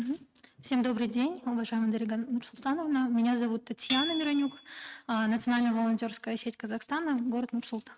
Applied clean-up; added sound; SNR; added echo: neural mask model RNNoise.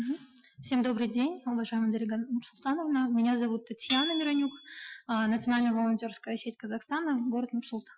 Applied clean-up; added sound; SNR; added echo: classical method Wiener filter.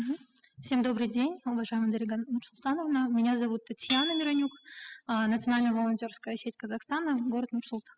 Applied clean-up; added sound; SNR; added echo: classical method spectral subtraction.